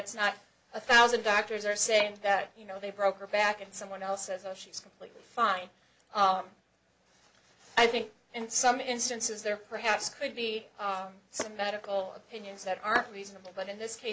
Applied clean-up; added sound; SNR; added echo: none; none; none; none.